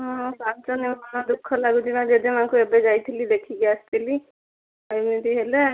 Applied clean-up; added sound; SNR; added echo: none; none; none; none.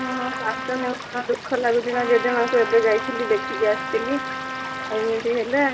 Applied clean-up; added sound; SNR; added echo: none; Trumpet + Stream / Liquid; 7 dB; none.